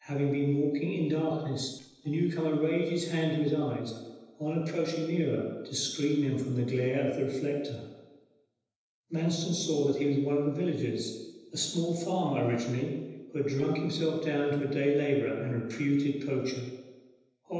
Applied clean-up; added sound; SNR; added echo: neural separator model SepFormer DNS4.